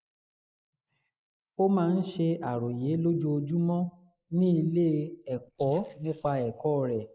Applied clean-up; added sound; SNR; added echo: neural mask model Resemble Enhance denoiser.